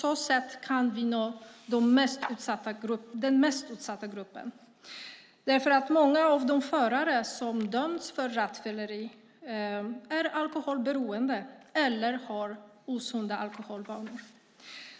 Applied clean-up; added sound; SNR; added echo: none; none; none; none.